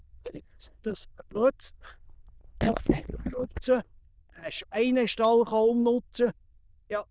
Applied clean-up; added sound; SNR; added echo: neural diffusion model UNIVERSE++.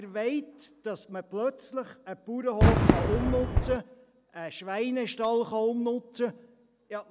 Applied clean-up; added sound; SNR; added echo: none; Fireworks; -1 dB; none.